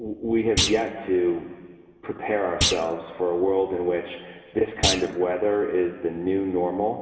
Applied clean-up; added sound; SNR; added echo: none; Thump, thud; 6 dB; reverberation time 1.8 s.